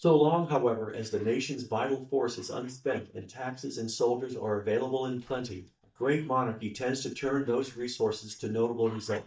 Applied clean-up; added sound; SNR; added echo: neural mask model DeepFilterNet 3.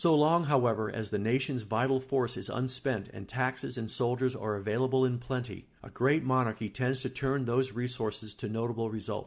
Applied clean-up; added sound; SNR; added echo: none; none; none; none.